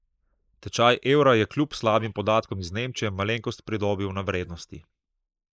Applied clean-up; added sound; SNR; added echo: neural mask model Resemble Enhance denoiser.